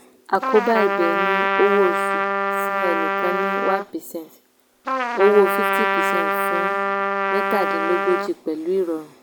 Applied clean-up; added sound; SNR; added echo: none; Trumpet; -2 dB; none.